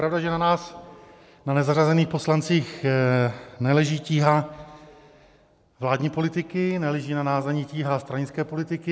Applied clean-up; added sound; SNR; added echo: none; none; none; none.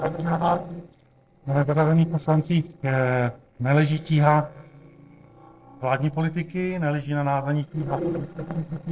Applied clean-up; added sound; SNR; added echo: neural separator model SepFormer DNS4.